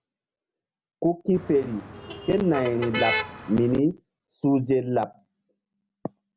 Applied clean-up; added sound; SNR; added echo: none; Motor vehicle (road); 6 dB; none.